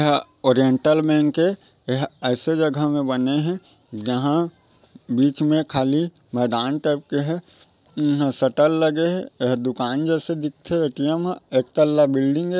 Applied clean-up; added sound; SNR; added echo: none; none; none; none.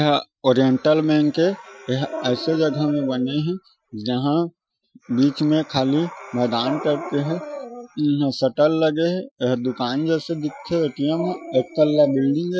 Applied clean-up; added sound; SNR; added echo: classical method Wiener filter.